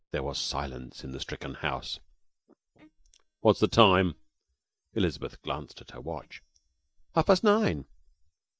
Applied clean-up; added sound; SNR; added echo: neural mask model DeepFilterNet 3.